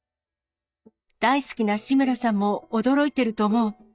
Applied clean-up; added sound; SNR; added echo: neural mask model DeepFilterNet 3.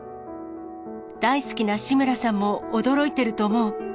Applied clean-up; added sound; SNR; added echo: none; none; none; none.